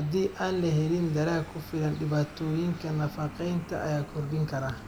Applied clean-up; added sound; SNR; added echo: none; Vehicle; 15 dB; none.